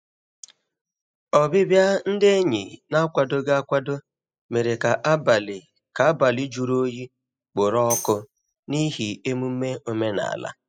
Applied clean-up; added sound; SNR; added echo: classical method spectral subtraction.